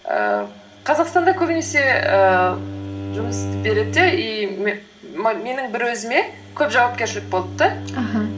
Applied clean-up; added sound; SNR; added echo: none; Bowed string instrument; 11 dB; reverberation time 1.4 s.